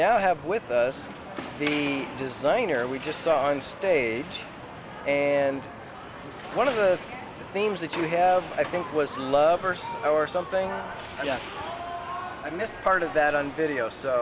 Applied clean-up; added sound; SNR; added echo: none; none; none; none.